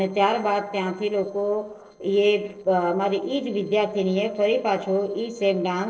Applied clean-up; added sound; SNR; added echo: neural separator model SepFormer DNS4.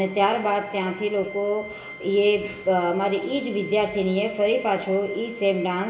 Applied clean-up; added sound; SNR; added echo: none; Organ; 16 dB; reverberation time 1.1 s.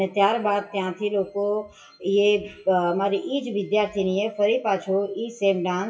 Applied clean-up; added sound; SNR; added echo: classical method WPE with log-MMSE.